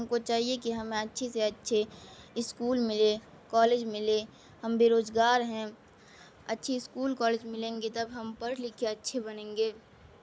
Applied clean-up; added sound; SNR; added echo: none; none; none; none.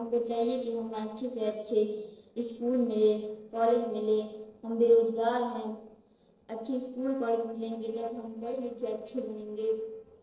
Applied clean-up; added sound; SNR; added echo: neural separator model SepFormer DNS4.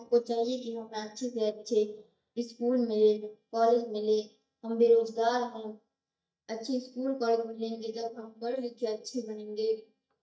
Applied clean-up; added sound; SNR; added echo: neural mask model DeepFilterNet 3.